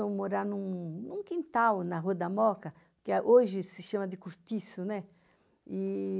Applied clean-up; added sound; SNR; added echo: none; none; none; none.